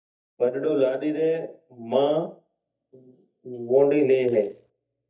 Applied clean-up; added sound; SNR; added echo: neural mask model DeepFilterNet 3.